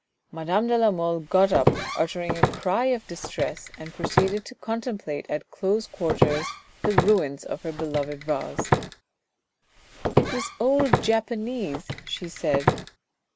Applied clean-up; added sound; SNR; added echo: none; Walk, footsteps; 1 dB; none.